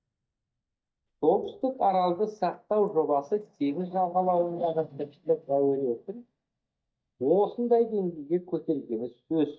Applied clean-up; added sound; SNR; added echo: neural mask model DeepFilterNet 3.